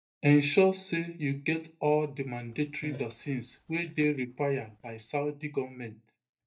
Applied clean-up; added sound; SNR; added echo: neural mask model DeepFilterNet 3.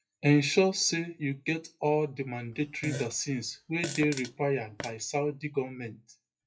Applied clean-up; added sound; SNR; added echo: classical method WPE with log-MMSE.